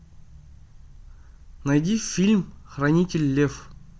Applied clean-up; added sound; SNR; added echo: none; none; none; none.